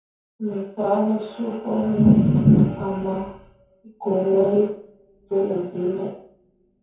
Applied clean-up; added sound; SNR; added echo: none; none; none; reverberation time 0.6 s.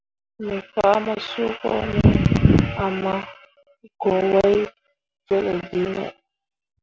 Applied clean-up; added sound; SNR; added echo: none; none; none; none.